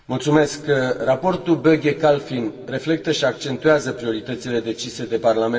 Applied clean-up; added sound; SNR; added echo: none; none; none; reverberation time 1.9 s.